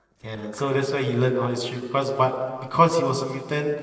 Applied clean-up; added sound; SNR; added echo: neural separator model SepFormer DNS4.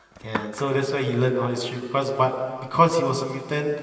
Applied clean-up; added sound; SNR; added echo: none; Skateboard; 18 dB; reverberation time 2.5 s.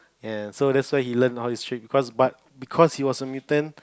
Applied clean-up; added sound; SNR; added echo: none; none; none; none.